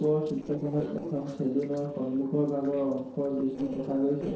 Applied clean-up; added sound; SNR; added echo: neural separator model SepFormer DNS4.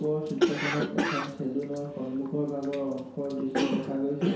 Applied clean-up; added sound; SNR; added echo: none; Cough; 2 dB; reverberation time 0.7 s.